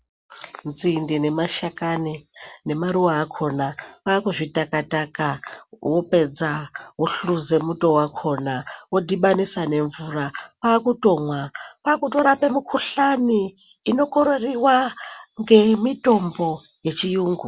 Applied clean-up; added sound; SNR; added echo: none; none; none; none.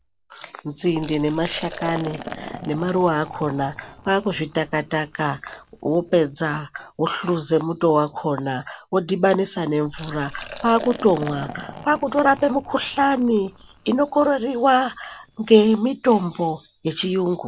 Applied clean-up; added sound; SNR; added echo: none; Liquid; 18 dB; none.